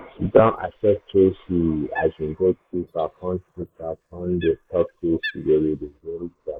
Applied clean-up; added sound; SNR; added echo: neural mask model Resemble Enhance denoiser.